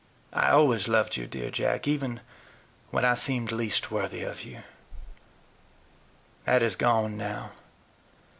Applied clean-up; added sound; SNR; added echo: none; none; none; none.